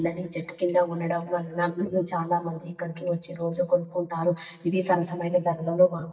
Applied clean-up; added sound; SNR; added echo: neural mask model DeepFilterNet 3.